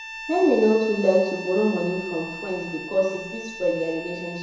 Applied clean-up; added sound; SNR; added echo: none; Bowed string instrument; 13 dB; reverberation time 1.0 s.